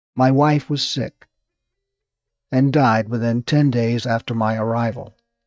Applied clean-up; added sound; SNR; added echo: neural mask model DeepFilterNet 3.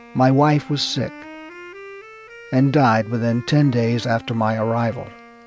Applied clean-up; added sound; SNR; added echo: none; Wind instrument, woodwind instrument; 20 dB; none.